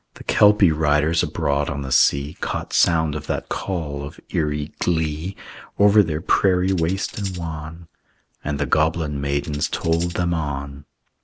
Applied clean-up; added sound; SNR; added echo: none; Tambourine; 17 dB; none.